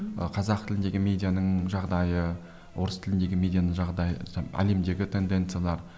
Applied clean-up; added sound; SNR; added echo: none; none; none; none.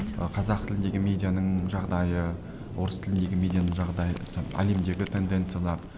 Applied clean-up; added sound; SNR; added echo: none; Boom; 11 dB; none.